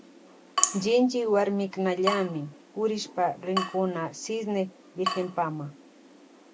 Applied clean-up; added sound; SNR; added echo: none; Drip / Water tap, faucet; 7 dB; none.